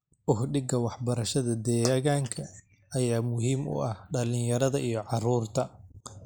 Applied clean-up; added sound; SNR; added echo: neural mask model Resemble Enhance denoiser.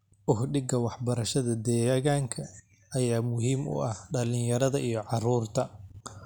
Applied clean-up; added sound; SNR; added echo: none; none; none; none.